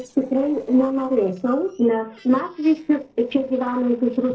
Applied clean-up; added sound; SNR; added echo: neural separator model SepFormer DNS4.